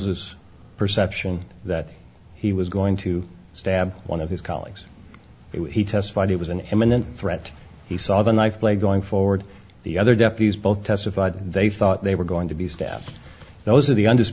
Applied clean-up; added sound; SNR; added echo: none; none; none; none.